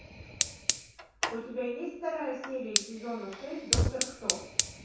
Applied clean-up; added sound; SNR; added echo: none; Fire; -5 dB; reverberation time 0.7 s.